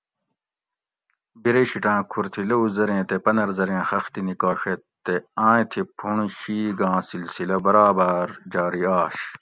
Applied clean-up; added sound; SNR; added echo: none; none; none; none.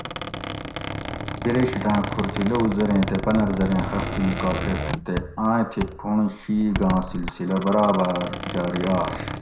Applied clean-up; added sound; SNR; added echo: none; Squeak; 6 dB; reverberation time 0.5 s.